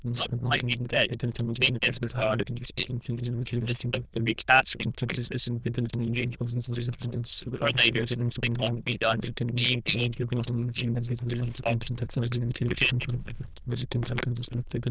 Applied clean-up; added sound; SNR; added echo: neural diffusion model UNIVERSE++.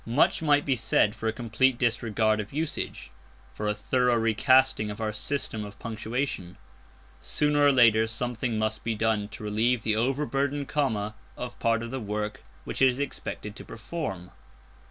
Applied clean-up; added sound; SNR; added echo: none; none; none; none.